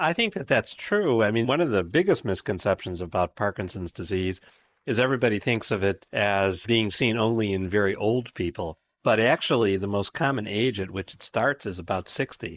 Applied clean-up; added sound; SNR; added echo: neural mask model Resemble Enhance denoiser.